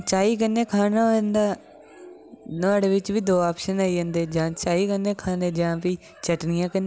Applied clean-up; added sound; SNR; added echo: none; none; none; none.